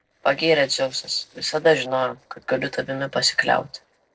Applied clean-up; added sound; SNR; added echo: neural separator model SepFormer DNS4.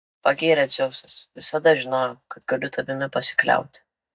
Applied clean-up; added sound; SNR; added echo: neural mask model DeepFilterNet 3.